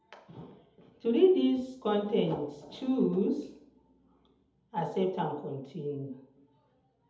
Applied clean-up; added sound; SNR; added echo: none; none; none; reverberation time 0.7 s.